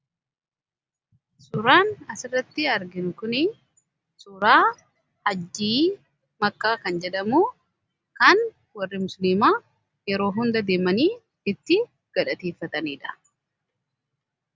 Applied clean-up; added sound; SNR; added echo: none; none; none; none.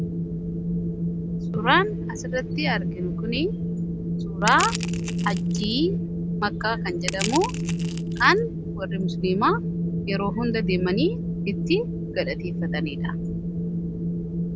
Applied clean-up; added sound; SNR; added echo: none; Crushing + Wind; 0 dB; none.